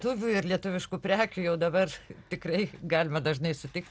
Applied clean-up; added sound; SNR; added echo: none; none; none; none.